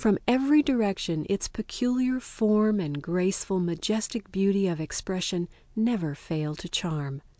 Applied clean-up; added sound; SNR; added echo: none; none; none; none.